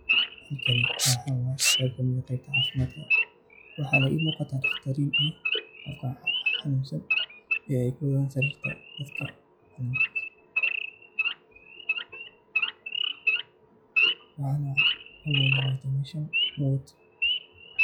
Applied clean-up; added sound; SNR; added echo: classical method log-MMSE.